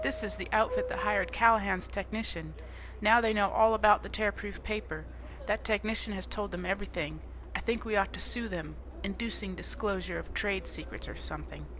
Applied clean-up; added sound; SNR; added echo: none; Subway, metro, underground; 13 dB; none.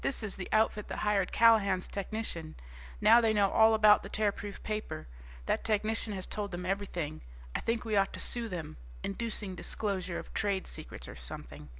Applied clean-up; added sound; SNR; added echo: none; none; none; none.